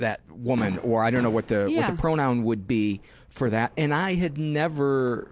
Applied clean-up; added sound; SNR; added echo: none; Fireworks; 18 dB; none.